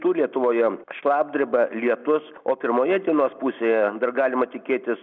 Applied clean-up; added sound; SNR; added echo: none; none; none; none.